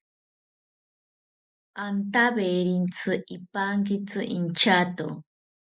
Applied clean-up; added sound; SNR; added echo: neural mask model Resemble Enhance denoiser.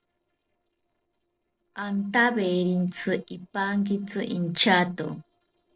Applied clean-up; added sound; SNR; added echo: neural separator model SepFormer DNS4.